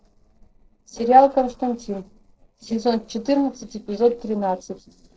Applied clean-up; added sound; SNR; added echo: neural separator model SepFormer DNS4.